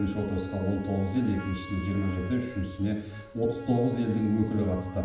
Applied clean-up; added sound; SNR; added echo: none; Wind instrument, woodwind instrument; 14 dB; reverberation time 0.8 s.